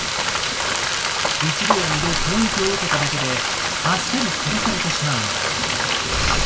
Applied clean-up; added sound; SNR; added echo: none; Frying (food); -3 dB; reverberation time 0.8 s.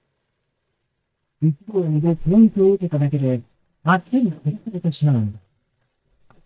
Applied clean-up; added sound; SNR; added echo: neural mask model DeepFilterNet 3.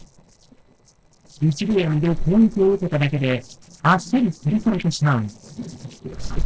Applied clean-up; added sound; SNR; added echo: neural separator model SepFormer DNS4.